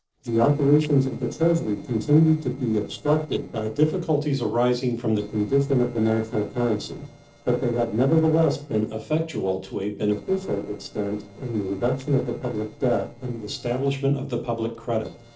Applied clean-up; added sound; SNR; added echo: neural separator model SepFormer DNS4.